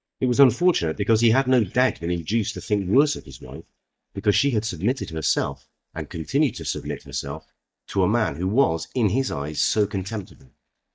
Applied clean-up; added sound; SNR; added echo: neural mask model DeepFilterNet 3.